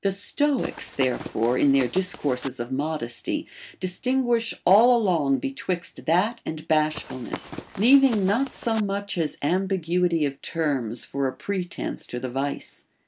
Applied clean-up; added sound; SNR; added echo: none; Run; 14 dB; none.